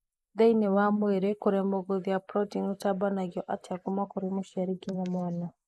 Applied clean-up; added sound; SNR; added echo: neural mask model Resemble Enhance denoiser.